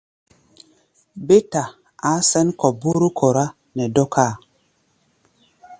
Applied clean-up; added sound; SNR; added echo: none; none; none; none.